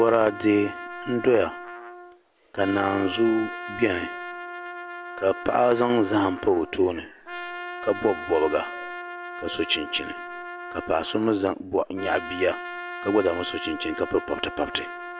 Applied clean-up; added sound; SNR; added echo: none; Trumpet; 11 dB; none.